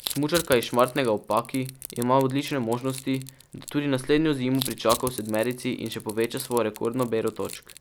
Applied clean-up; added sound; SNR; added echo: none; Crushing; 14 dB; none.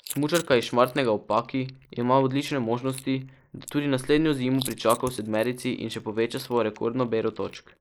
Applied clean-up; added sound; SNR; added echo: neural mask model Resemble Enhance denoiser.